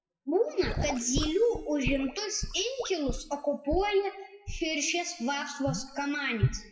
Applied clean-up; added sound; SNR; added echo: classical method WPE with log-MMSE.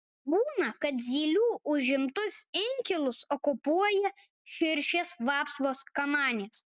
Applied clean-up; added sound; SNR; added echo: none; none; none; none.